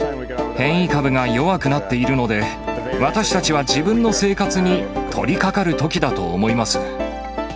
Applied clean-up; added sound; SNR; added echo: none; none; none; none.